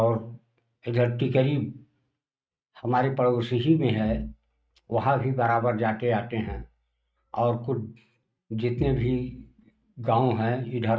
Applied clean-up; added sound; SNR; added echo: neural mask model RNNoise.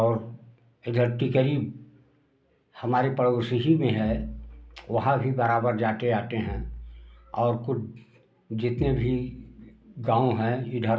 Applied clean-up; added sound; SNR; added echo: none; Bass drum; 13 dB; none.